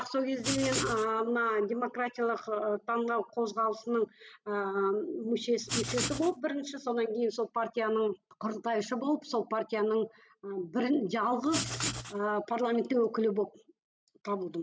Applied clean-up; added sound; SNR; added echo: none; Writing; 4 dB; none.